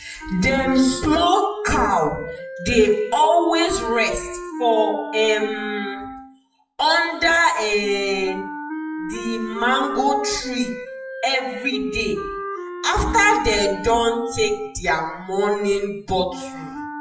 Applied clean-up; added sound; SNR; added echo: classical method WPE with log-MMSE.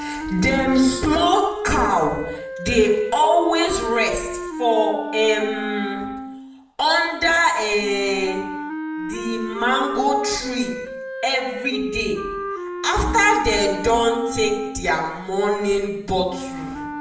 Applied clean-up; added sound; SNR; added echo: none; Wind instrument, woodwind instrument; 8 dB; reverberation time 0.7 s.